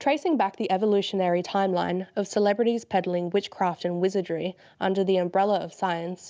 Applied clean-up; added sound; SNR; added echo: none; none; none; none.